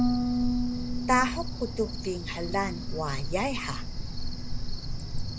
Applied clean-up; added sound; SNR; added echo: none; Harp + Cricket; -3 dB; none.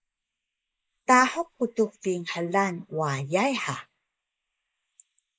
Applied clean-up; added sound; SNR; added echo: neural mask model Resemble Enhance denoiser.